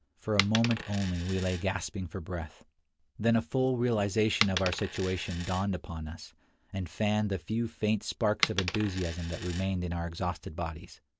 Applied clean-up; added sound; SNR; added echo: none; Coin (dropping); 9 dB; none.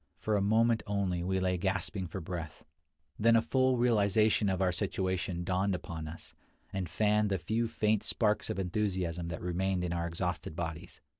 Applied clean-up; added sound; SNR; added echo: none; none; none; none.